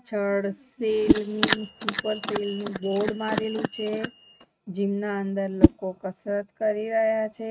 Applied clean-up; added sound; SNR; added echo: neural mask model RNNoise.